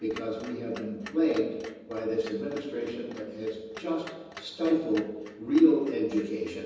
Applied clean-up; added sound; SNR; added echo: none; Clock; 20 dB; reverberation time 1.1 s.